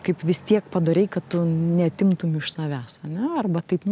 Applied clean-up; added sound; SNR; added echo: none; none; none; none.